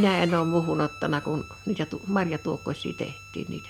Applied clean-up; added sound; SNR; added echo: none; Bowed string instrument; 17 dB; none.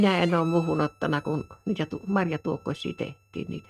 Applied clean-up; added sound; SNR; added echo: neural mask model RNNoise.